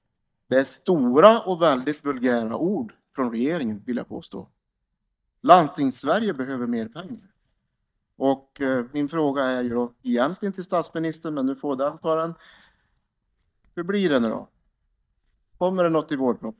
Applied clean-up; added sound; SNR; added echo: neural mask model DeepFilterNet 3.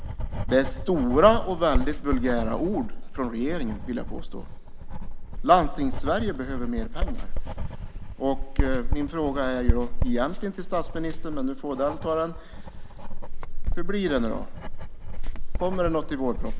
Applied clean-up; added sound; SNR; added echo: none; Writing; -1 dB; none.